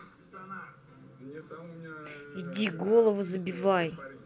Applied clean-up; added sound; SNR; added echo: none; none; none; none.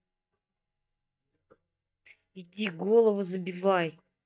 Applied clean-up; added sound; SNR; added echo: neural mask model DeepFilterNet 3.